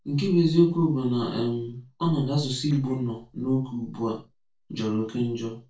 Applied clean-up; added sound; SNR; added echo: neural separator model SepFormer DNS4.